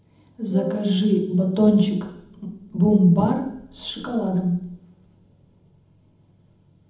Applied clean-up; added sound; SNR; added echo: none; Wind instrument, woodwind instrument; 10 dB; reverberation time 0.8 s.